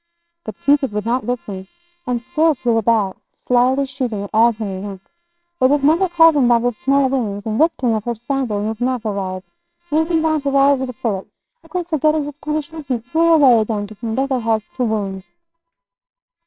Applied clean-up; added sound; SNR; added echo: neural separator model SepFormer WHAMR!.